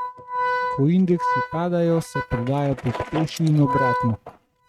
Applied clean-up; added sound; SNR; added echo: neural mask model RNNoise.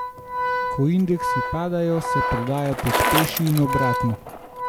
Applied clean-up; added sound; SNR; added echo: none; Organ + Bicycle; 1 dB; none.